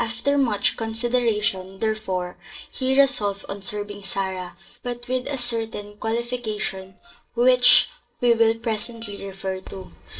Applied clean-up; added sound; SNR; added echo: neural separator model SepFormer DNS4.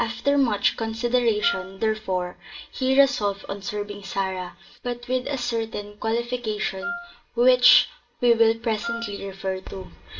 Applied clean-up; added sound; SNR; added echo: none; Wind instrument, woodwind instrument; 9 dB; reverberation time 0.2 s.